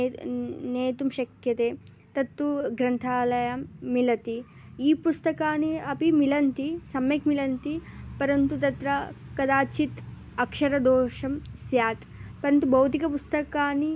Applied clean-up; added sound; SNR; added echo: none; none; none; none.